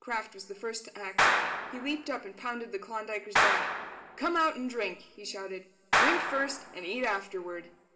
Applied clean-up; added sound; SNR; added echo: none; Clapping; -4 dB; reverberation time 2.7 s.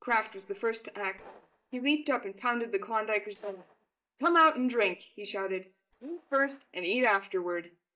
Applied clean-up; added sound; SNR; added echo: neural mask model DeepFilterNet 3.